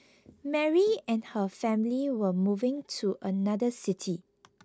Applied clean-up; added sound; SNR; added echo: none; none; none; none.